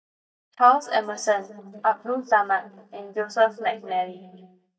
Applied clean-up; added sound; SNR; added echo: neural mask model DeepFilterNet 3.